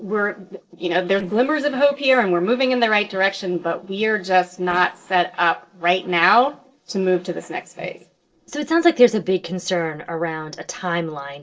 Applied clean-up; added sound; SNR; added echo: neural separator model SepFormer DNS4.